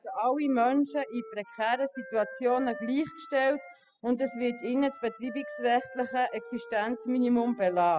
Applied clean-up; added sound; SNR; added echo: classical method spectral subtraction.